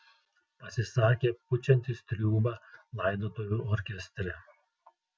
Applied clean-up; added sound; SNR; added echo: none; none; none; none.